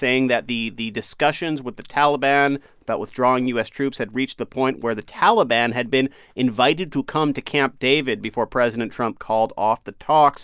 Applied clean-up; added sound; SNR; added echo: none; none; none; none.